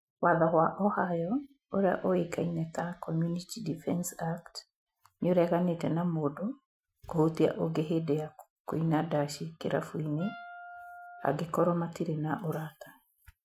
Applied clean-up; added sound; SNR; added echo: classical method Wiener filter.